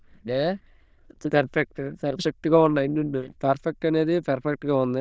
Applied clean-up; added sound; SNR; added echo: neural diffusion model UNIVERSE++.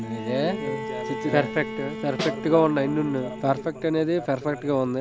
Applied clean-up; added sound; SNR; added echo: none; Bowed string instrument + Snare drum; 9 dB; none.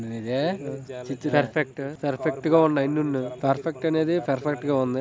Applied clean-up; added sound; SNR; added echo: none; none; none; none.